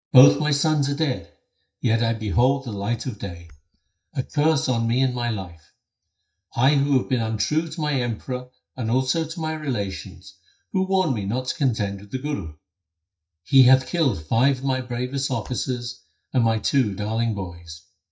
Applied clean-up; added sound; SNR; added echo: neural mask model DeepFilterNet 3.